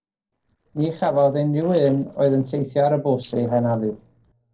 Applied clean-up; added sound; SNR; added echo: neural separator model SepFormer DNS4.